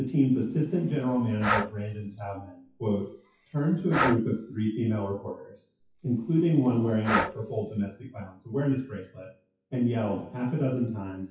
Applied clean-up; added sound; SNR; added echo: classical method WPE with log-MMSE.